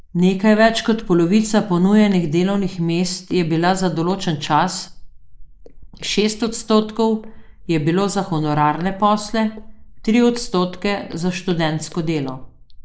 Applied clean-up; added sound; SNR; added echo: neural mask model Resemble Enhance denoiser.